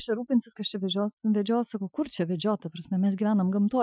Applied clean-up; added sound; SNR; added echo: classical method Wiener filter.